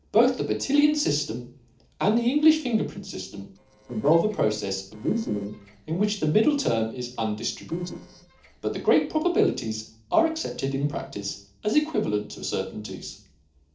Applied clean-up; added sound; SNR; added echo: neural separator model SepFormer DNS4.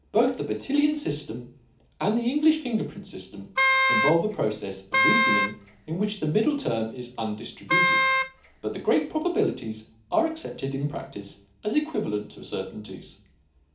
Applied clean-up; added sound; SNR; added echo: none; Wind instrument, woodwind instrument; -3 dB; reverberation time 0.4 s.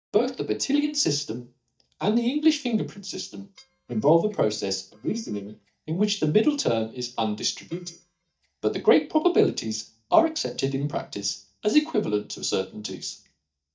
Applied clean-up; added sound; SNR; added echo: neural mask model DeepFilterNet 3.